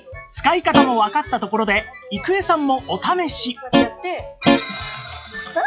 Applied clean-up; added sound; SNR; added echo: classical method log-MMSE.